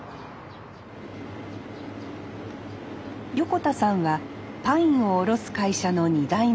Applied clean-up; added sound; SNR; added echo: none; none; none; none.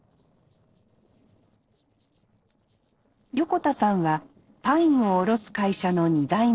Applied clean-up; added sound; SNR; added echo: neural separator model SepFormer DNS4.